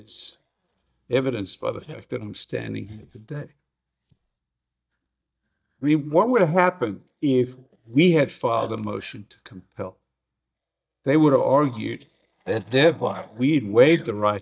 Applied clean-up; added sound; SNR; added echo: neural mask model DeepFilterNet 3.